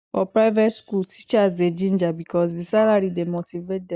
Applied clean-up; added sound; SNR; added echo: neural mask model DeepFilterNet 3.